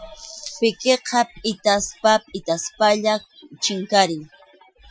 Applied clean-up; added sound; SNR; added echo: classical method Wiener filter.